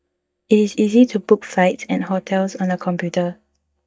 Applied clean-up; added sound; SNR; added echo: neural mask model DeepFilterNet 3.